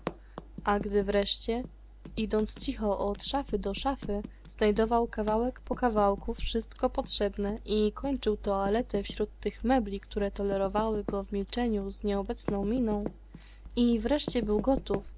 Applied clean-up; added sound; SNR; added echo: none; Typing; 15 dB; none.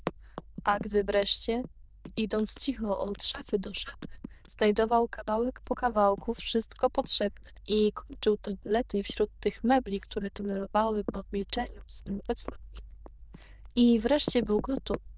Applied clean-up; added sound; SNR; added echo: neural diffusion model UNIVERSE++.